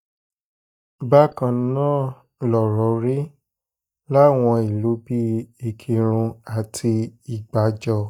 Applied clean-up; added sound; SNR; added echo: neural mask model DeepFilterNet 3.